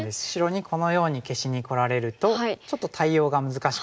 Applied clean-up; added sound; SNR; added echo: none; none; none; none.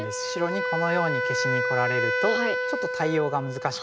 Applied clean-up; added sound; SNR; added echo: none; Wind instrument, woodwind instrument; -1 dB; none.